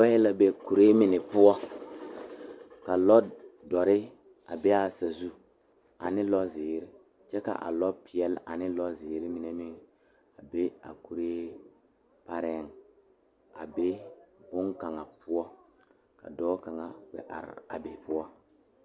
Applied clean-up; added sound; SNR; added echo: none; none; none; none.